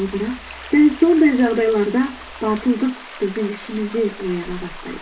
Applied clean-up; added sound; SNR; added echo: none; Stream; 17 dB; reverberation time 0.2 s.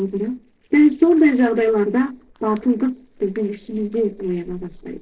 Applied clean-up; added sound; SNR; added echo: neural separator model SepFormer DNS4.